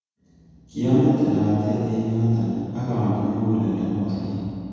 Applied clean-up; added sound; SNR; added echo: none; none; none; reverberation time 2.1 s.